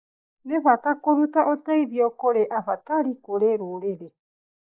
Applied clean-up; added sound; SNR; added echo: neural mask model Resemble Enhance denoiser.